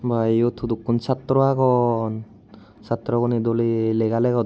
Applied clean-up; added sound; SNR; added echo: none; none; none; none.